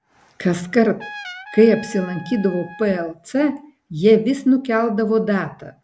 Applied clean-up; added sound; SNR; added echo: none; Trumpet; 19 dB; none.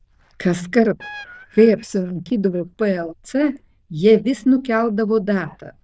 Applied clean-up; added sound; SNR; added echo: neural diffusion model UNIVERSE++.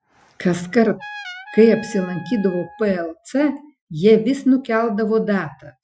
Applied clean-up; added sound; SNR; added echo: classical method Wiener filter.